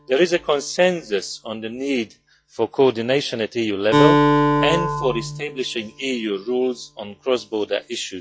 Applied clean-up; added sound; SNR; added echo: classical method log-MMSE.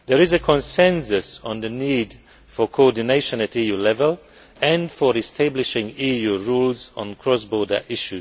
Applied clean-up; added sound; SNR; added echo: none; none; none; none.